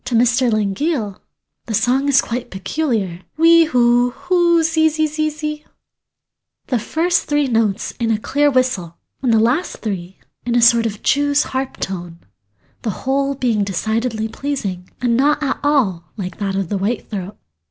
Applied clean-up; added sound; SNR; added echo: none; none; none; none.